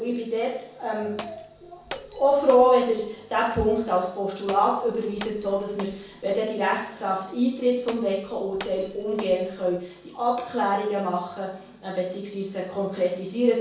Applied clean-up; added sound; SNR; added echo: none; Glass; 18 dB; reverberation time 0.6 s.